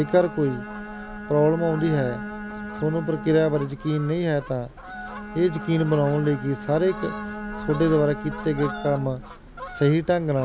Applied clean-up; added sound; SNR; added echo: none; Bowed string instrument + Fowl; 11 dB; none.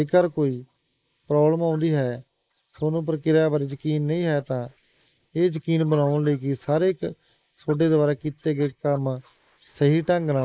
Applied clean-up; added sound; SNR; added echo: neural mask model Resemble Enhance denoiser.